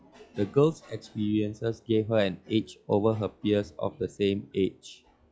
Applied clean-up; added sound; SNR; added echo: classical method log-MMSE.